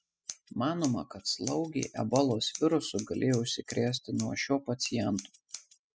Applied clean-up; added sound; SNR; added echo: classical method spectral subtraction.